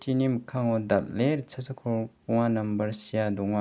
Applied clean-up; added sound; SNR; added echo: none; none; none; none.